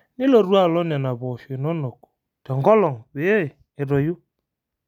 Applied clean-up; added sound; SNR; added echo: none; none; none; none.